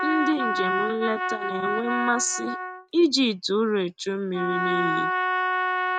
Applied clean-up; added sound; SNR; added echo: neural mask model RNNoise.